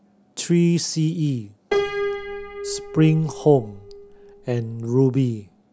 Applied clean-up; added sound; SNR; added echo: none; Piano; 8 dB; none.